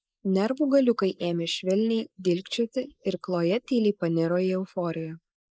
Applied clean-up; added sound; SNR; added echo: neural mask model Resemble Enhance denoiser.